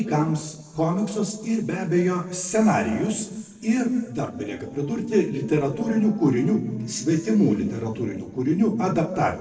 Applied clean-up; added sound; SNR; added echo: neural separator model SepFormer DNS4.